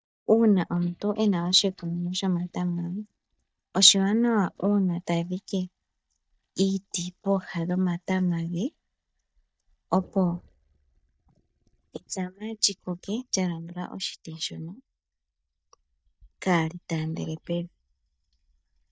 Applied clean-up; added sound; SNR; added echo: neural mask model DeepFilterNet 3.